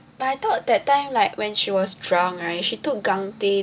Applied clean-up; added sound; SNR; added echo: none; none; none; none.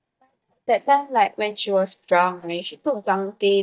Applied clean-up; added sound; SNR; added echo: neural mask model DeepFilterNet 3.